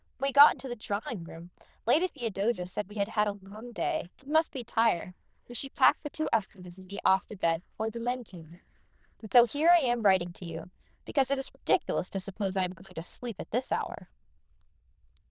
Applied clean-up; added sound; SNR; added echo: neural diffusion model UNIVERSE++.